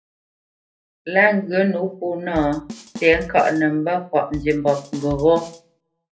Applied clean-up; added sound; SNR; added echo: none; Bass drum / Snare drum / Drum kit; 16 dB; reverberation time 0.3 s.